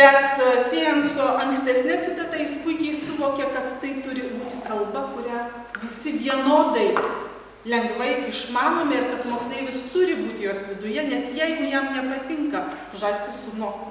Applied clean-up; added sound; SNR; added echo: none; none; none; none.